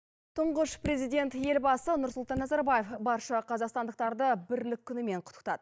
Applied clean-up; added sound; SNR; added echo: neural mask model DeepFilterNet 3.